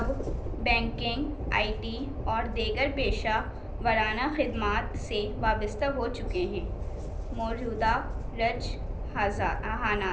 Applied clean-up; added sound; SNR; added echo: none; Train; 3 dB; reverberation time 0.5 s.